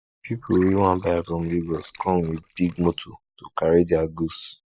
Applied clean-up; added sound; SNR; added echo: neural mask model Resemble Enhance denoiser.